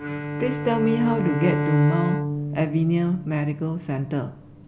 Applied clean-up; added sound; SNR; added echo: none; Bowed string instrument; 4 dB; none.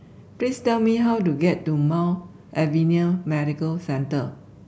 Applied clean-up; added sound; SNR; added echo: none; none; none; none.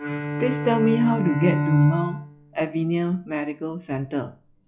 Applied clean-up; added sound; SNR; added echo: classical method log-MMSE.